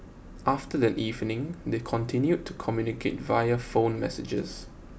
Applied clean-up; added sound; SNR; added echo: none; none; none; none.